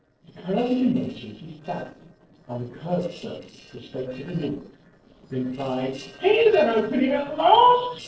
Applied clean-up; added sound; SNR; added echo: neural separator model SepFormer DNS4.